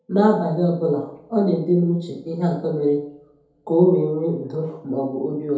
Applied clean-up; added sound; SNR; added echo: none; none; none; reverberation time 2.1 s.